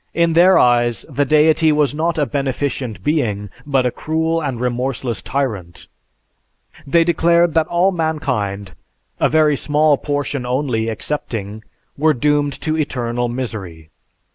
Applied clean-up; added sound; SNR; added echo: none; none; none; none.